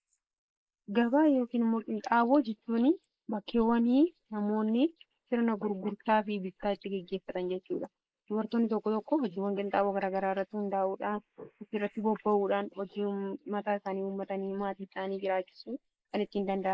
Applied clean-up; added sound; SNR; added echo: neural mask model Resemble Enhance denoiser.